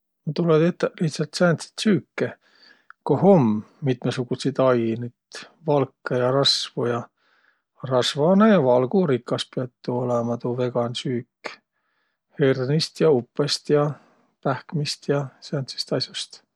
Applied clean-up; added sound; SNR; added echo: none; none; none; none.